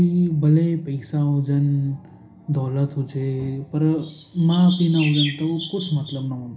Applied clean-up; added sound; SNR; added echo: none; Chirp, tweet; 11 dB; reverberation time 0.4 s.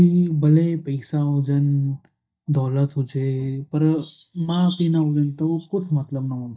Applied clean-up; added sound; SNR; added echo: neural mask model DeepFilterNet 3.